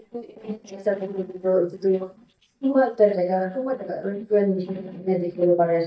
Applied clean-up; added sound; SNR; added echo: neural mask model DeepFilterNet 3.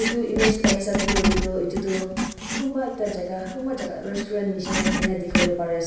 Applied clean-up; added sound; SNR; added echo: none; Writing; 0 dB; reverberation time 0.9 s.